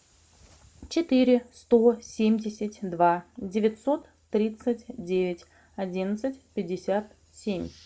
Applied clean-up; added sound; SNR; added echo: none; none; none; none.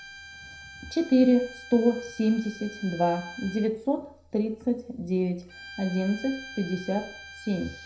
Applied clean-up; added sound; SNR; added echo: none; Bowed string instrument; 17 dB; reverberation time 0.5 s.